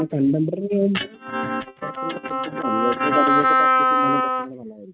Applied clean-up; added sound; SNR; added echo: neural mask model RNNoise.